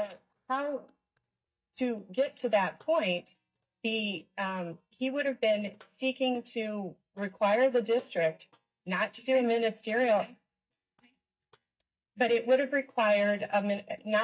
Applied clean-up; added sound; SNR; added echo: neural mask model DeepFilterNet 3.